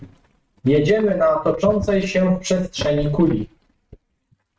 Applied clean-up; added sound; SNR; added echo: neural mask model RNNoise.